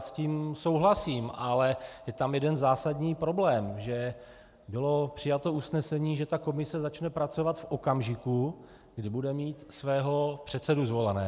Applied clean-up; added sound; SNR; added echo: none; none; none; none.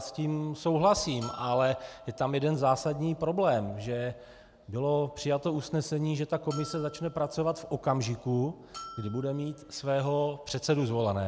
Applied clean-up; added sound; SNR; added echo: none; Bell; 20 dB; none.